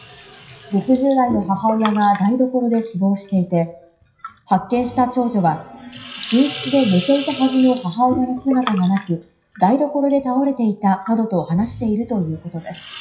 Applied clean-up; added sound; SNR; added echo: classical method WPE with log-MMSE.